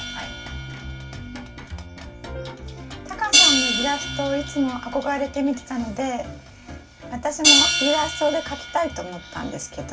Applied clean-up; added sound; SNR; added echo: none; Hi-hat; -2 dB; reverberation time 0.2 s.